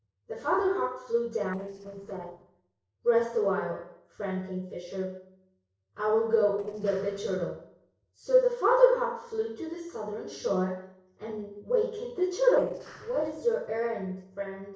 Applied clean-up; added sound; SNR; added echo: neural separator model SepFormer DNS4.